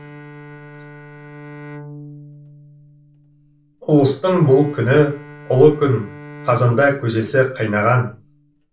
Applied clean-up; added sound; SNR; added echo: none; Bowed string instrument; 19 dB; reverberation time 0.3 s.